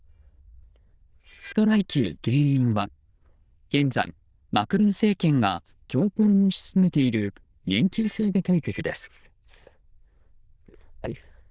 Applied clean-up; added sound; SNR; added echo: neural diffusion model UNIVERSE++.